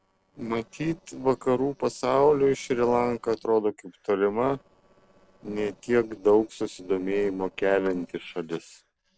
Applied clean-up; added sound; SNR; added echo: neural separator model SepFormer DNS4.